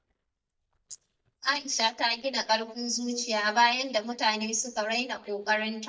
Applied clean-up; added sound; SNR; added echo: neural mask model DeepFilterNet 3.